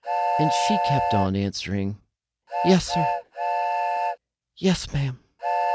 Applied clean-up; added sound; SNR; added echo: none; Train; -1 dB; none.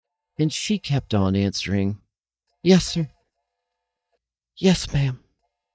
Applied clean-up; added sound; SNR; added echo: neural mask model DeepFilterNet 3.